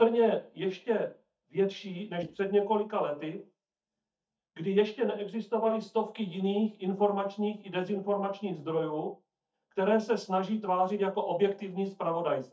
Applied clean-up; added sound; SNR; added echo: neural mask model DeepFilterNet 3.